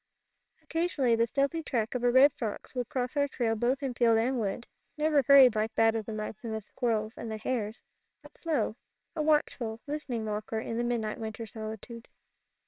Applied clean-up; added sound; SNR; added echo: neural separator model SepFormer WHAMR!.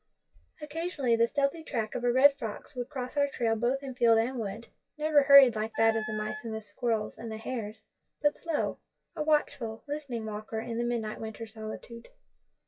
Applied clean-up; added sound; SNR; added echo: classical method WPE with log-MMSE.